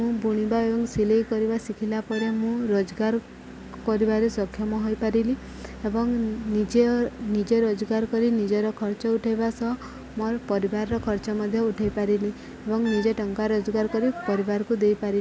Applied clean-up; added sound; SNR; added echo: none; Brass instrument; 20 dB; none.